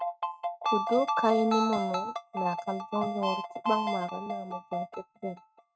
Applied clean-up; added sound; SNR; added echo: neural mask model RNNoise.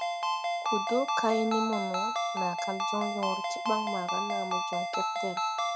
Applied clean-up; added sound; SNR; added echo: none; Ringtone; -3 dB; none.